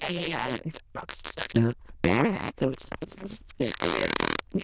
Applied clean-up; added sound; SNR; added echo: neural diffusion model UNIVERSE++.